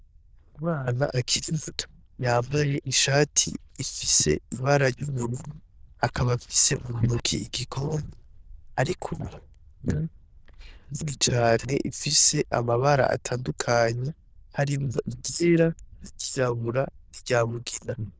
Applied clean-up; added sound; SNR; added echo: neural diffusion model UNIVERSE++.